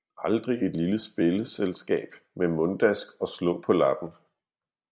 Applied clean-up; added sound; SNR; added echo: none; none; none; none.